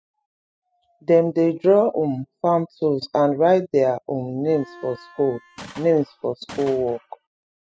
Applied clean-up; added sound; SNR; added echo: classical method spectral subtraction.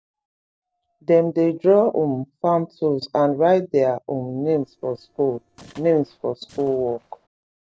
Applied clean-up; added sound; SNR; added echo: neural separator model SepFormer DNS4.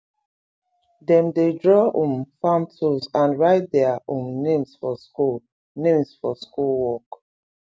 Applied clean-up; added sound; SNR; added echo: none; none; none; none.